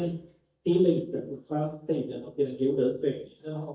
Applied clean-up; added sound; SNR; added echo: neural mask model DeepFilterNet 3.